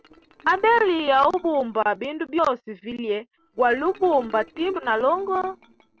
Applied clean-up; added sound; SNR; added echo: neural separator model SepFormer DNS4.